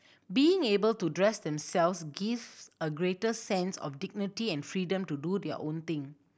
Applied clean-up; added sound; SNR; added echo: none; none; none; none.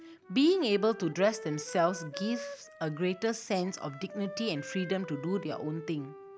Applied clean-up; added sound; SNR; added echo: none; Wind instrument, woodwind instrument; 14 dB; none.